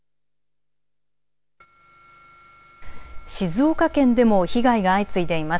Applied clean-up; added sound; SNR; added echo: none; none; none; none.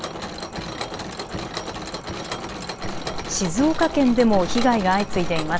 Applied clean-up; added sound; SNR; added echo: none; Mechanisms; 8 dB; none.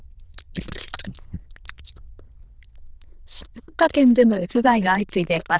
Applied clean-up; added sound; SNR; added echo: neural diffusion model UNIVERSE++.